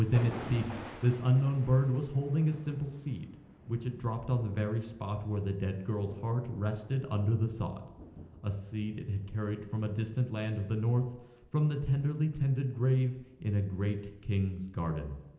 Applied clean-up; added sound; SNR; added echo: none; Thunder; 20 dB; reverberation time 0.9 s.